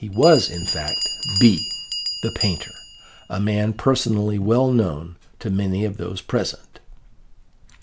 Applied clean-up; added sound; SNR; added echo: none; Bell; 10 dB; none.